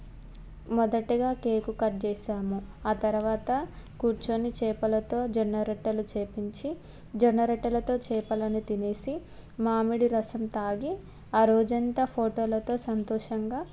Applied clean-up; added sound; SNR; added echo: none; none; none; none.